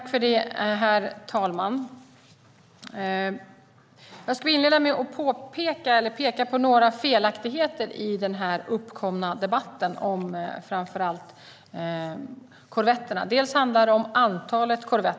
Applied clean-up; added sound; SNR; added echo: none; none; none; none.